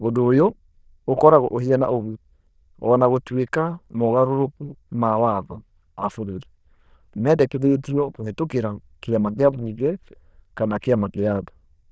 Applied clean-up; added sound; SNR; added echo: neural diffusion model UNIVERSE++.